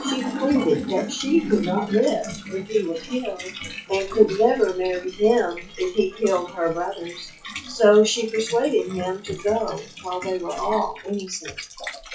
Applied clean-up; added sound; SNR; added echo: classical method WPE with log-MMSE.